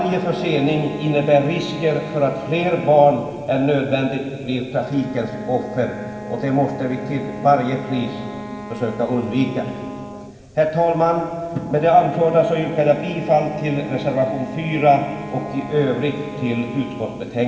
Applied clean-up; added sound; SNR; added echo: none; Wind instrument, woodwind instrument; 14 dB; reverberation time 2.6 s.